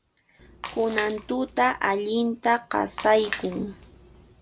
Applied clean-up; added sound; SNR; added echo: none; Splash, splatter; 11 dB; none.